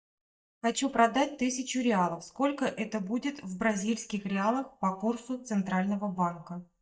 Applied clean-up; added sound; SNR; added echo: neural mask model DeepFilterNet 3.